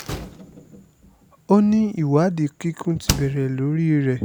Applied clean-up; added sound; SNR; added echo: none; Slam; 12 dB; none.